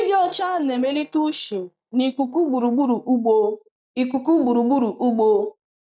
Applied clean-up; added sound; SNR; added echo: neural mask model DeepFilterNet 3.